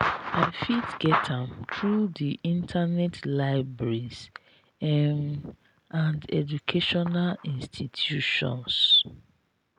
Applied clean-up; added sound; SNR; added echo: none; none; none; none.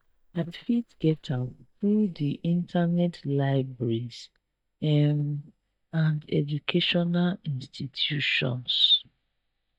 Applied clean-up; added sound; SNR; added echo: neural mask model DeepFilterNet 3.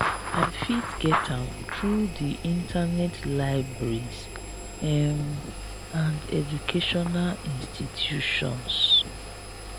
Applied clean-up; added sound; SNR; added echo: none; Engine; 10 dB; none.